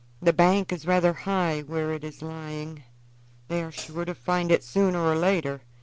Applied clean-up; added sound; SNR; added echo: none; Hi-hat; 16 dB; none.